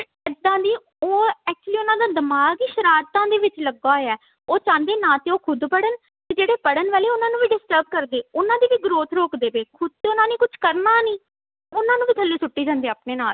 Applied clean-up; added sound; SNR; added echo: none; none; none; none.